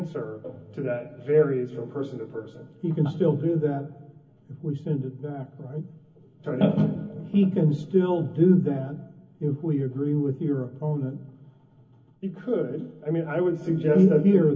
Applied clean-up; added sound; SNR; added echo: none; none; none; reverberation time 0.3 s.